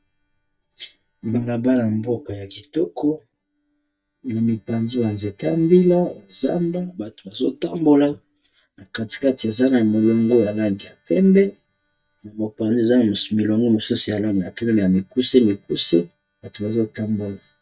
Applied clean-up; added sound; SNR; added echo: neural mask model DeepFilterNet 3.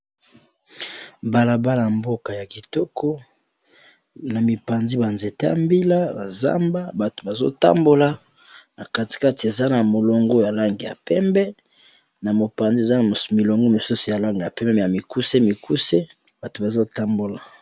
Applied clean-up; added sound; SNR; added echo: none; none; none; none.